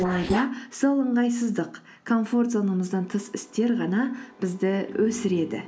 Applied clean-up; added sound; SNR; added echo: neural mask model Resemble Enhance denoiser.